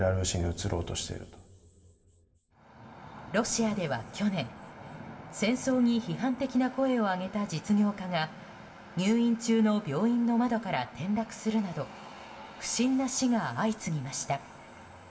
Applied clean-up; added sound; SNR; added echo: none; none; none; reverberation time 3.0 s.